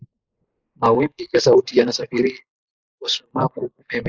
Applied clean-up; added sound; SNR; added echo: neural mask model Resemble Enhance denoiser.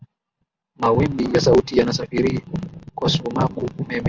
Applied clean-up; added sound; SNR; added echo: none; none; none; none.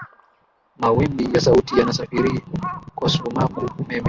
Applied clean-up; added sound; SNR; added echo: none; Crow; 15 dB; none.